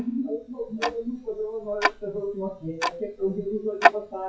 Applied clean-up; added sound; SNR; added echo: classical method WPE with log-MMSE.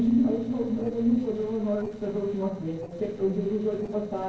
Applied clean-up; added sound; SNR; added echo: neural separator model SepFormer DNS4.